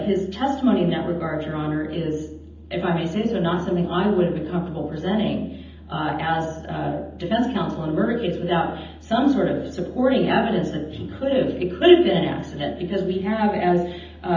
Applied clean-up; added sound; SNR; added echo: none; none; none; reverberation time 0.8 s.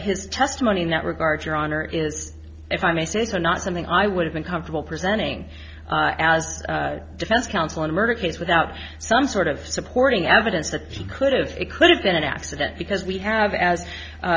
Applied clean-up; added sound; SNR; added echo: none; none; none; none.